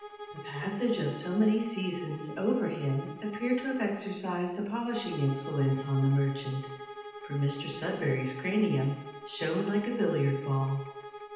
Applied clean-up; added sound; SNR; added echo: none; Bowed string instrument; 13 dB; reverberation time 0.9 s.